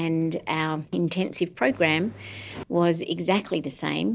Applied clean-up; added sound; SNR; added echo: none; Engine; 17 dB; none.